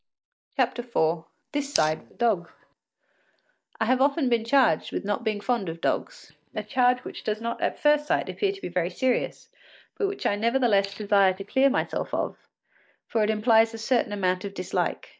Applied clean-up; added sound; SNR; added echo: neural mask model DeepFilterNet 3.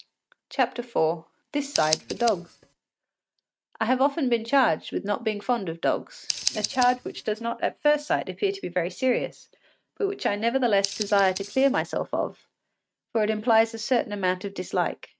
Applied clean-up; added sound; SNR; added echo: neural mask model RNNoise.